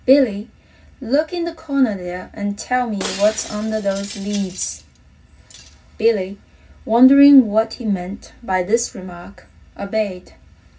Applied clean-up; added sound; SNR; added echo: none; Shatter; 16 dB; reverberation time 0.4 s.